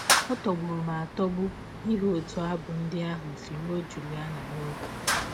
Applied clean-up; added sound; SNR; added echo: none; Traffic noise, roadway noise; 2 dB; none.